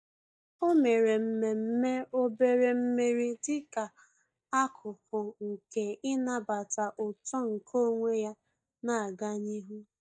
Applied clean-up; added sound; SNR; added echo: neural mask model DeepFilterNet 3.